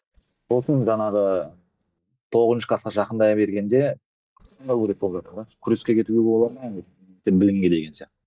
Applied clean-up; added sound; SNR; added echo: neural mask model DeepFilterNet 3.